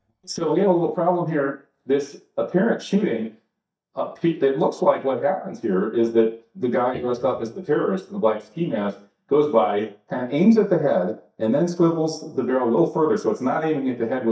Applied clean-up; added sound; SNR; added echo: neural mask model DeepFilterNet 3.